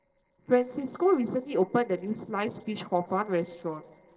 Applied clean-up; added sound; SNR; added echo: neural separator model SepFormer DNS4.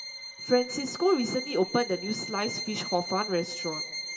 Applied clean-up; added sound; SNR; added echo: none; Bowed string instrument; 8 dB; reverberation time 2.9 s.